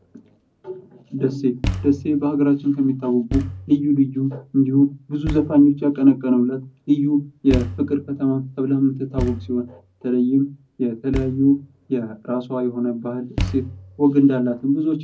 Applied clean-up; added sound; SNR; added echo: none; Thump, thud; 12 dB; reverberation time 0.4 s.